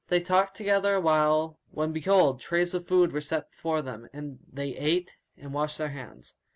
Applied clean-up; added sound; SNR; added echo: none; none; none; none.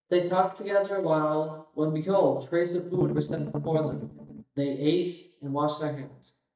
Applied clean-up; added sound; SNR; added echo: neural mask model DeepFilterNet 3.